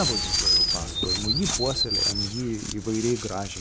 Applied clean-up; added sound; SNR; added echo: none; Chirp, tweet; -3 dB; none.